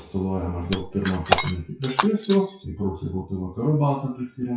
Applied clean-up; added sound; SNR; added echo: classical method WPE with log-MMSE.